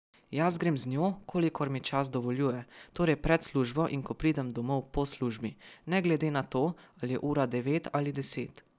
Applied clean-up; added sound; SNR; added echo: none; none; none; none.